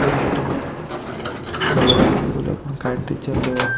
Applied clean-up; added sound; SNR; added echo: none; Sliding door; -4 dB; none.